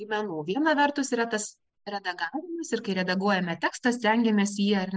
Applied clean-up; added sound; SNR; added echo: none; none; none; none.